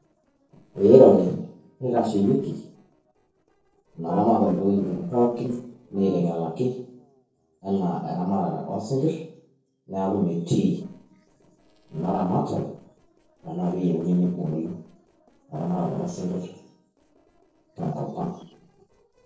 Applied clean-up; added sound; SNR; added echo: neural separator model SepFormer DNS4.